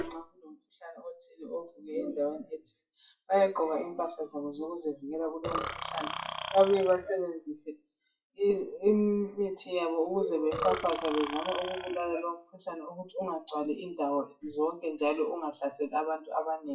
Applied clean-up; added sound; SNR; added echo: classical method WPE with log-MMSE.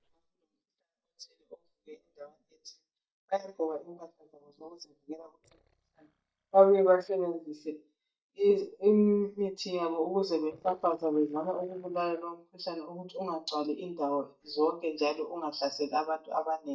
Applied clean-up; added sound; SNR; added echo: neural mask model DeepFilterNet 3.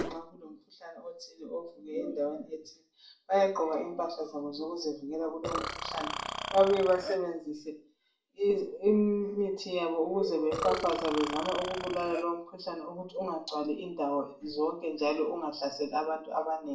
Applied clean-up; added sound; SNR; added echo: none; Burping, eructation; 6 dB; reverberation time 0.4 s.